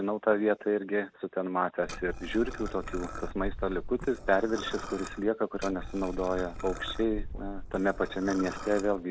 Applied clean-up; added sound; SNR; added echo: none; Liquid; 8 dB; none.